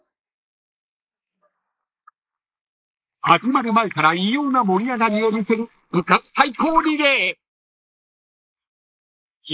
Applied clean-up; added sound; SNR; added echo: neural mask model Resemble Enhance denoiser.